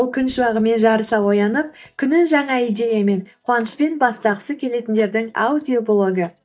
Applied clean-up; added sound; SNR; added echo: neural mask model DeepFilterNet 3.